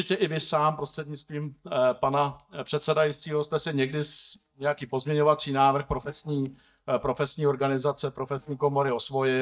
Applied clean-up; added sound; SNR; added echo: neural mask model DeepFilterNet 3.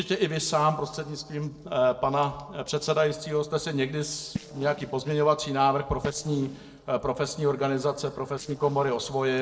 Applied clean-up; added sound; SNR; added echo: neural separator model SepFormer DNS4.